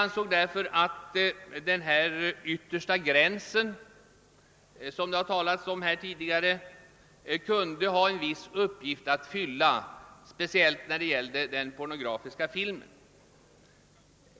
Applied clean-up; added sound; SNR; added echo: none; none; none; none.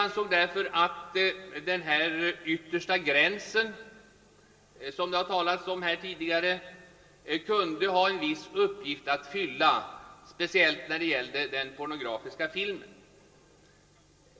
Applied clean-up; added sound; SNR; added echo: none; none; none; reverberation time 1.4 s.